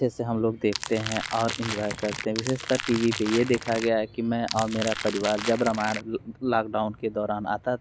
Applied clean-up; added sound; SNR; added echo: none; Crackle; 8 dB; none.